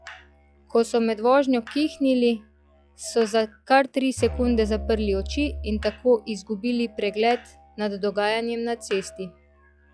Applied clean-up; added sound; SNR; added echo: classical method log-MMSE.